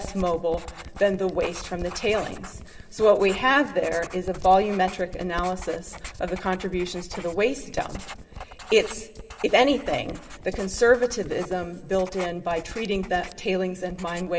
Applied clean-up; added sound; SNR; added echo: none; Writing; 14 dB; reverberation time 1.6 s.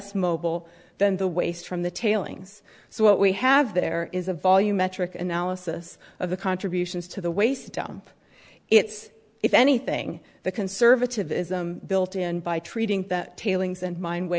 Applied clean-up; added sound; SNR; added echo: none; none; none; none.